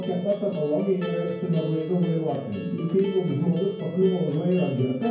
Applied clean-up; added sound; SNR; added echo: none; Acoustic guitar; 11 dB; reverberation time 0.9 s.